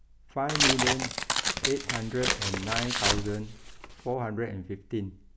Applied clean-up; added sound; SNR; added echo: none; Tearing; -3 dB; none.